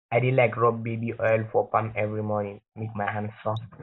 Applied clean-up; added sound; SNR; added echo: neural mask model Resemble Enhance denoiser.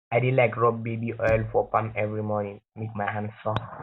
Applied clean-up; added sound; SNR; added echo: none; Knock; 17 dB; none.